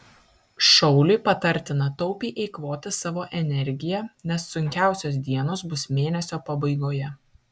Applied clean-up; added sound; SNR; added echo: none; none; none; none.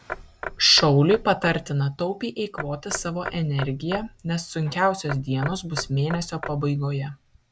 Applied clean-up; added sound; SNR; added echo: none; Knock / Wood; 13 dB; none.